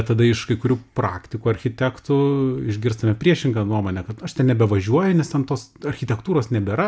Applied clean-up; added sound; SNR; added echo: none; none; none; none.